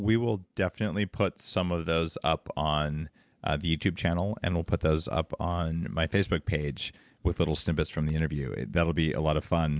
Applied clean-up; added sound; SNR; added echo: none; none; none; none.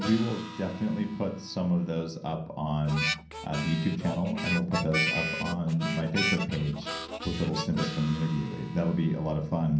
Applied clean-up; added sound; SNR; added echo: none; Harmonica; 7 dB; reverberation time 0.6 s.